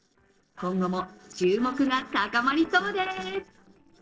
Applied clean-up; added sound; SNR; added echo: neural separator model SepFormer DNS4.